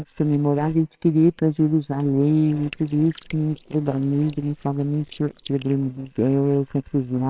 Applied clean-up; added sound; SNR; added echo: neural separator model SepFormer WHAMR!.